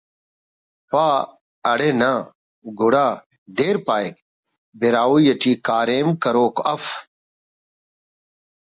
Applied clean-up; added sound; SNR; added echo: none; none; none; none.